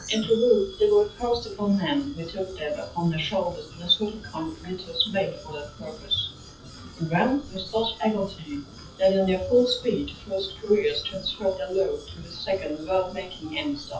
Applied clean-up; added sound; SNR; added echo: classical method WPE with log-MMSE.